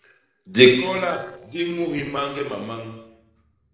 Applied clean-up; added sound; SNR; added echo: neural separator model SepFormer DNS4.